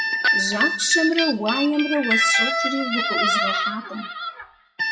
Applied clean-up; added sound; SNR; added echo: classical method WPE with log-MMSE.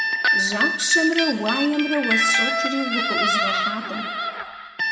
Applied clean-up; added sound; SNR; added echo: none; Guitar; -3 dB; reverberation time 1.4 s.